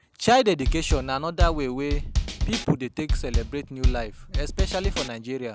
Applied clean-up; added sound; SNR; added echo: none; Drum kit; -2 dB; none.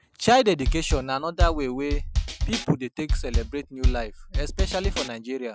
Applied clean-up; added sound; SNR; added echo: classical method Wiener filter.